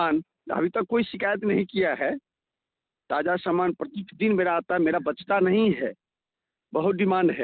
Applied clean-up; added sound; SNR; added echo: none; none; none; none.